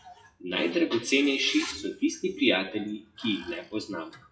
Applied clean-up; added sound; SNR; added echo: classical method WPE with log-MMSE.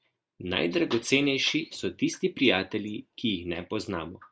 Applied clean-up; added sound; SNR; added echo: none; none; none; none.